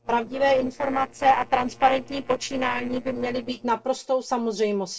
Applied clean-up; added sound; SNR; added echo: neural separator model SepFormer DNS4.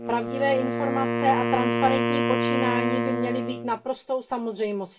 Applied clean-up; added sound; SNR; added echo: none; Wind instrument, woodwind instrument; 0 dB; reverberation time 0.2 s.